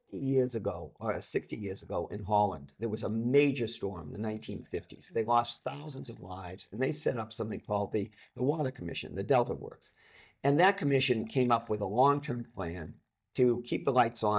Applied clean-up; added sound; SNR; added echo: neural mask model DeepFilterNet 3.